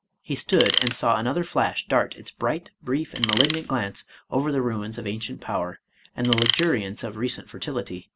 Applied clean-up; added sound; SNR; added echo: none; Tools; 1 dB; none.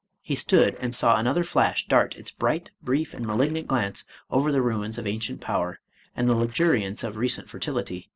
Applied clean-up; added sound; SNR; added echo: neural separator model SepFormer DNS4.